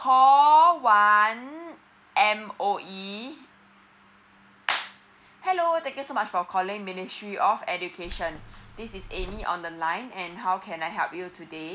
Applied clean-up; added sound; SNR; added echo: none; Keys jangling; 14 dB; none.